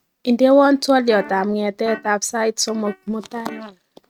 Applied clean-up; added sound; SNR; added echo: neural mask model RNNoise.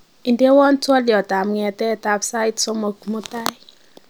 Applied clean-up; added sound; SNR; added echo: none; none; none; none.